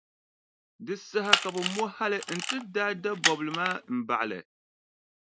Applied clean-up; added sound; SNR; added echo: none; Camera; -1 dB; none.